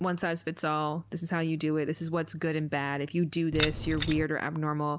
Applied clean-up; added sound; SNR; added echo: none; Keys jangling; 2 dB; none.